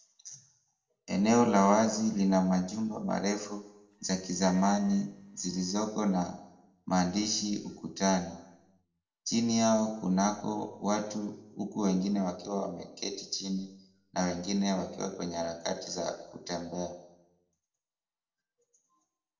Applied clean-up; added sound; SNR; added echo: neural separator model SepFormer DNS4.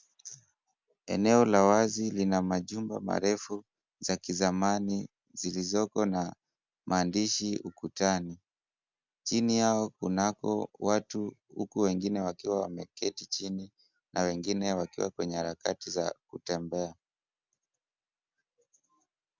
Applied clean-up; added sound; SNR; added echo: none; none; none; none.